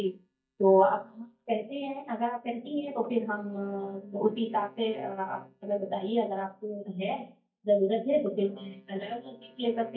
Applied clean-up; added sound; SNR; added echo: neural mask model DeepFilterNet 3.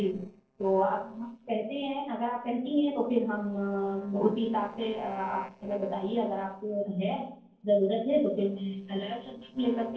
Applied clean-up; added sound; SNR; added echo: neural separator model SepFormer DNS4.